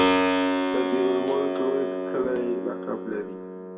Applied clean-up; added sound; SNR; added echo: none; Keyboard (musical); -4 dB; reverberation time 1.2 s.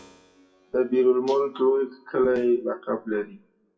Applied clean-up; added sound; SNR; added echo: classical method WPE with log-MMSE.